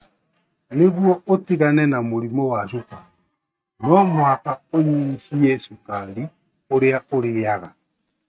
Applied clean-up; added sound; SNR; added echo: neural mask model RNNoise.